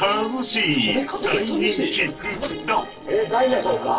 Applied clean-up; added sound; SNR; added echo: neural separator model SepFormer DNS4.